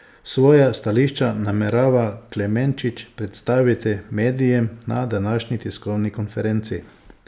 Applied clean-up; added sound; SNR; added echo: none; none; none; none.